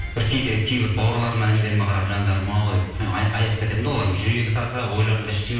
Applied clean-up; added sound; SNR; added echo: none; none; none; reverberation time 0.9 s.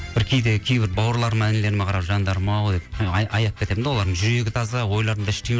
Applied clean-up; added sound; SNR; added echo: none; none; none; none.